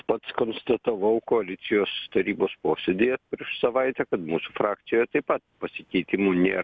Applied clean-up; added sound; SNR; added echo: none; none; none; none.